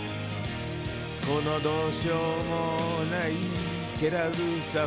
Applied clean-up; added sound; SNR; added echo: none; none; none; none.